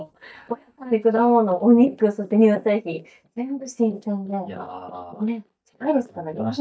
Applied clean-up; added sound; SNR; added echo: neural mask model DeepFilterNet 3.